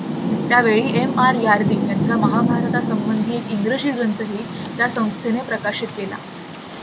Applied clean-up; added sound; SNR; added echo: none; Rain; 2 dB; none.